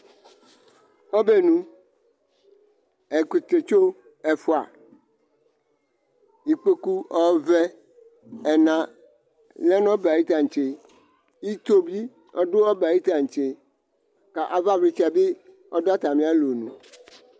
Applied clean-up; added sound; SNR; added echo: none; none; none; none.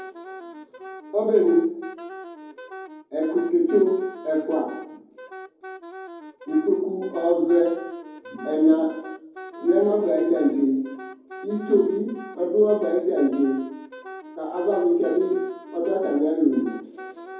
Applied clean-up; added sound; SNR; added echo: none; Wind instrument, woodwind instrument; 16 dB; reverberation time 0.9 s.